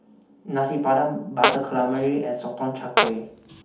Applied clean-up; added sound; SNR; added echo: none; Fart; 1 dB; reverberation time 0.6 s.